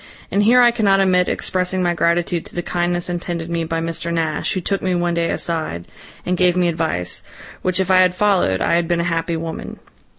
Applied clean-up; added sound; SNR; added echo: none; none; none; none.